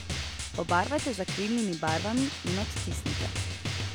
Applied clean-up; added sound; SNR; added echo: none; Drum; 2 dB; none.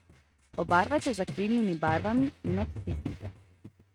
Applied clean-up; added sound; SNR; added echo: neural mask model RNNoise.